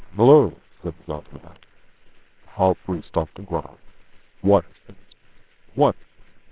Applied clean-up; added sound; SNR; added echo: neural separator model SepFormer WHAMR!.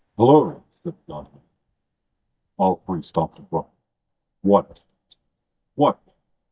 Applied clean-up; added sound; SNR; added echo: neural mask model DeepFilterNet 3.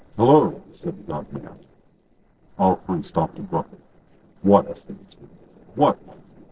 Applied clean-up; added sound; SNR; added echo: neural separator model SepFormer DNS4.